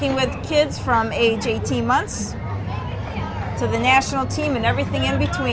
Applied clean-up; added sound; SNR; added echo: none; none; none; none.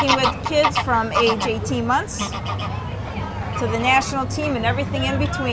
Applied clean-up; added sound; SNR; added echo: none; Bird vocalization, bird call, bird song / Fowl; 6 dB; none.